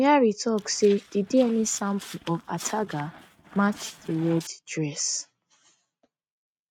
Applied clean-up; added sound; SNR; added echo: neural mask model RNNoise.